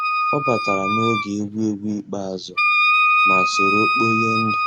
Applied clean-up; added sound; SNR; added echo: none; Wind instrument, woodwind instrument; -5 dB; none.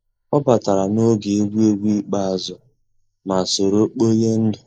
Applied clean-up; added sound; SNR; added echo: neural mask model Resemble Enhance denoiser.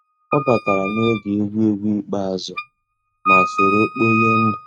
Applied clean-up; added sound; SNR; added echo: neural mask model RNNoise.